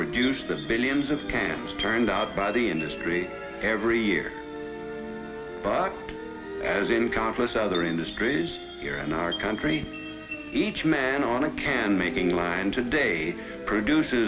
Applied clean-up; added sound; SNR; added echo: none; Chime; 12 dB; reverberation time 0.7 s.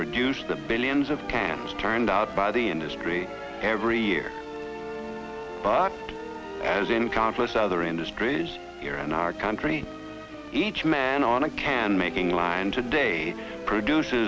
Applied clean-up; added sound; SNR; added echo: none; none; none; none.